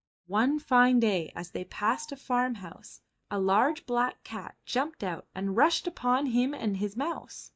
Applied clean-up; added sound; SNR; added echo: neural mask model DeepFilterNet 3.